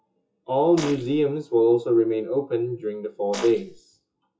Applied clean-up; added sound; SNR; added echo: classical method WPE with log-MMSE.